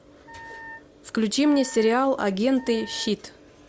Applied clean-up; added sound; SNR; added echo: none; Wind instrument, woodwind instrument; 19 dB; none.